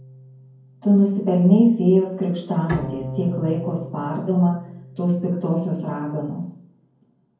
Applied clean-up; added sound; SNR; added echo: none; Bowed string instrument; 15 dB; reverberation time 0.9 s.